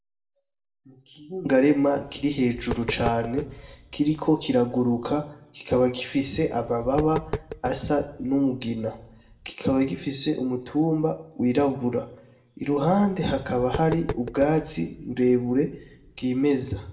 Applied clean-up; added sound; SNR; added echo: none; Tap; 13 dB; reverberation time 0.6 s.